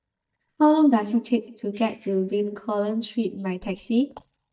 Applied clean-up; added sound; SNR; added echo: neural mask model DeepFilterNet 3.